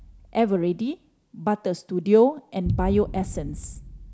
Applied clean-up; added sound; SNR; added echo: none; Boom; 10 dB; none.